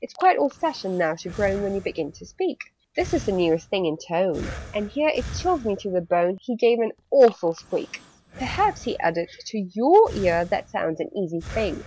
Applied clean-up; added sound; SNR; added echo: none; Breathing; 17 dB; none.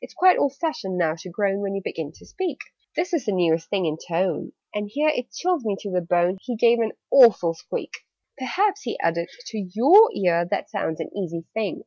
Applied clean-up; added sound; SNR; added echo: none; none; none; none.